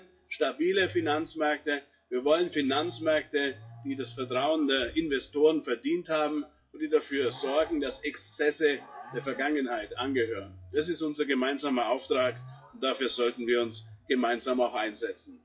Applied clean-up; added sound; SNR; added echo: classical method WPE with log-MMSE.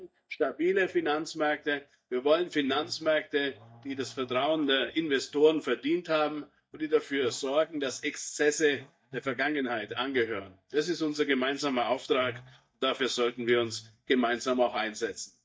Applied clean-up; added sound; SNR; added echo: neural mask model DeepFilterNet 3.